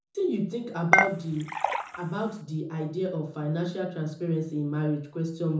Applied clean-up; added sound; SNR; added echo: none; Dishes, pots, and pans / Chink, clink; -3 dB; reverberation time 0.6 s.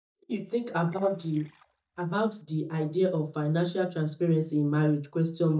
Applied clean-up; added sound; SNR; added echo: neural mask model DeepFilterNet 3.